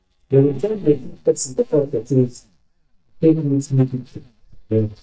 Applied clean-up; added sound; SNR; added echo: neural mask model DeepFilterNet 3.